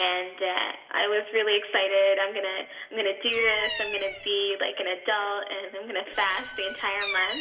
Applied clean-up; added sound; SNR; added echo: none; Bird vocalization, bird call, bird song; 10 dB; reverberation time 1.0 s.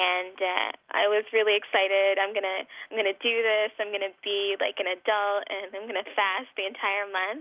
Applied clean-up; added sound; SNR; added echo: none; none; none; none.